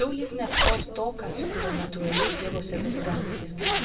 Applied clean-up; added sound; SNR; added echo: none; Zipper (clothing); -2 dB; reverberation time 2.0 s.